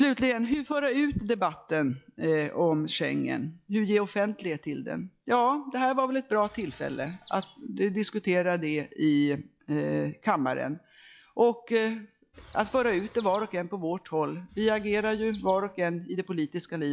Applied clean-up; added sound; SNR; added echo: classical method log-MMSE.